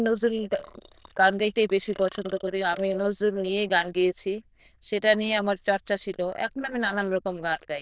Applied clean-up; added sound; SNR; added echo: neural diffusion model UNIVERSE++.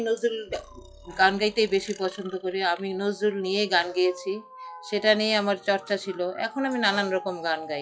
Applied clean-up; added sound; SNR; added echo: classical method log-MMSE.